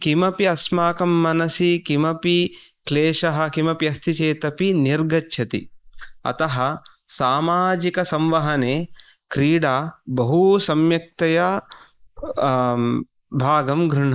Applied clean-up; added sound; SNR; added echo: neural mask model Resemble Enhance denoiser.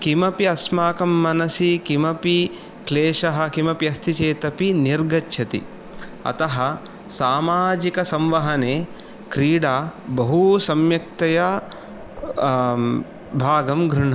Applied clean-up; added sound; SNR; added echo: none; Mechanisms; 18 dB; none.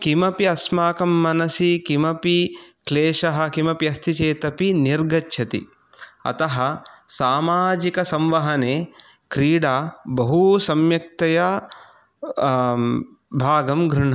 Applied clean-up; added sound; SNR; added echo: none; none; none; none.